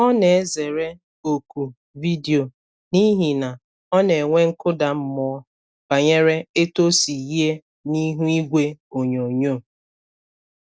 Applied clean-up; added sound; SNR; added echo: none; none; none; none.